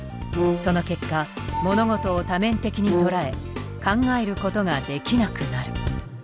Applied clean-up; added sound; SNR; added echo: none; Brass instrument; 3 dB; none.